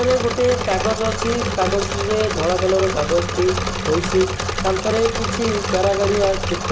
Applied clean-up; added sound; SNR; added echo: none; Engine / Mechanisms; 3 dB; none.